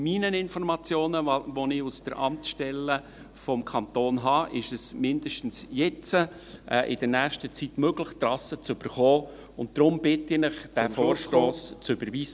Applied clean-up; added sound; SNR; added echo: none; none; none; none.